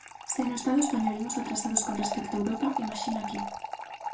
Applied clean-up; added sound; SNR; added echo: none; Fill (with liquid) / Trickle, dribble; 6 dB; reverberation time 0.3 s.